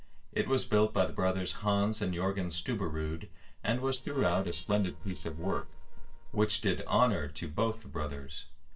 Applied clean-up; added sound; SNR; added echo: neural separator model SepFormer DNS4.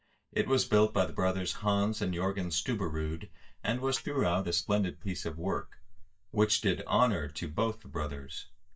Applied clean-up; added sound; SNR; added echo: neural mask model DeepFilterNet 3.